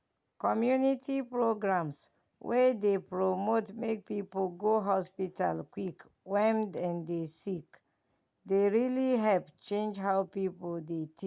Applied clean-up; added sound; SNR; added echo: none; none; none; none.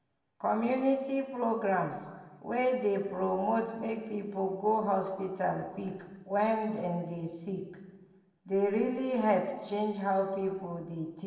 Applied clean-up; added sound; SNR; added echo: none; none; none; reverberation time 1.2 s.